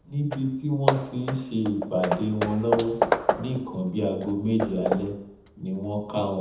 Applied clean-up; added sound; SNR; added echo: none; Hammer / Wood; 3 dB; reverberation time 0.8 s.